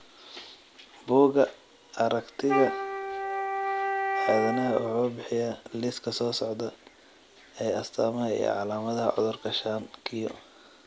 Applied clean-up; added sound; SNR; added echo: none; Wind instrument, woodwind instrument; 2 dB; none.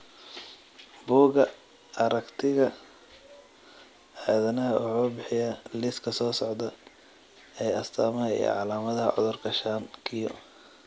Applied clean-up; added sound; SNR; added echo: none; none; none; none.